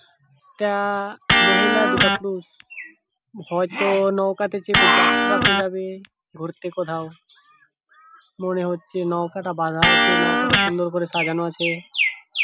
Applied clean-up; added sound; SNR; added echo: none; Electric guitar; -3 dB; none.